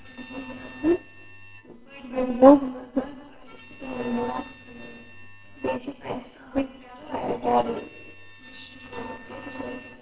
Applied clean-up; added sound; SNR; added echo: neural separator model SepFormer WHAMR!.